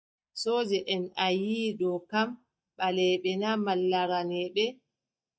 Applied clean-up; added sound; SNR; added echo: neural mask model DeepFilterNet 3.